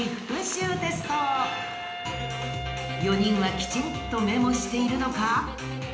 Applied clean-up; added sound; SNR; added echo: none; Wind instrument, woodwind instrument; 11 dB; reverberation time 0.9 s.